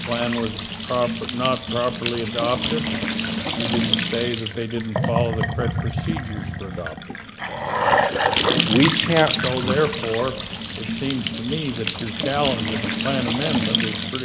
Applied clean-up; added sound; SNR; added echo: none; Trickle, dribble / Bathtub (filling or washing) / Sink (filling or washing) / Gurgling / Splash, splatter; -1 dB; none.